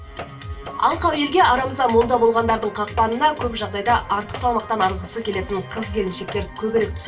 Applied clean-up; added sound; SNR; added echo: none; Tools; 18 dB; reverberation time 0.2 s.